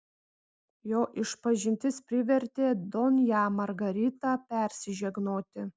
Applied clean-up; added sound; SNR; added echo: none; none; none; none.